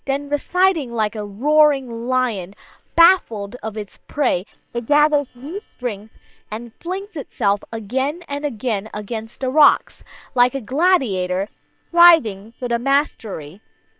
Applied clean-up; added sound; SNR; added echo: neural separator model SepFormer WHAM!.